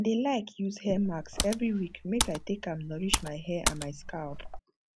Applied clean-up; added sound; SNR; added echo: none; Computer keyboard; 2 dB; none.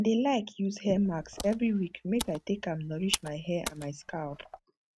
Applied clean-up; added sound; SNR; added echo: neural mask model RNNoise.